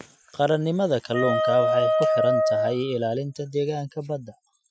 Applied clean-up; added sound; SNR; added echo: classical method Wiener filter.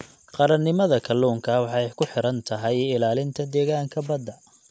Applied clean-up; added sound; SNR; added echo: none; none; none; none.